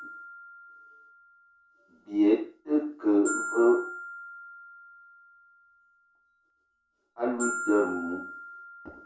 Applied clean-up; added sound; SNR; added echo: none; Glockenspiel; 10 dB; reverberation time 0.3 s.